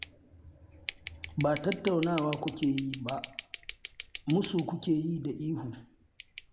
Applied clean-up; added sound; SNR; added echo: none; Scissors; -1 dB; none.